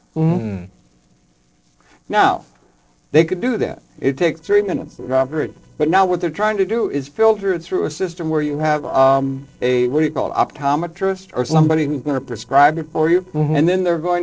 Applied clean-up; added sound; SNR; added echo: neural separator model SepFormer DNS4.